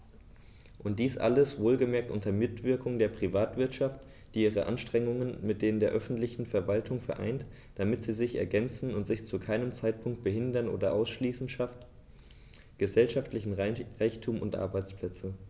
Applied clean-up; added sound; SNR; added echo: none; none; none; none.